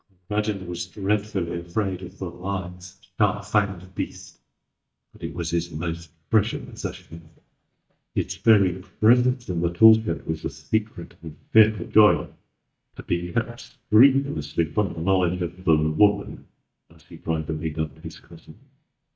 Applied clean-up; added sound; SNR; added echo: neural mask model DeepFilterNet 3.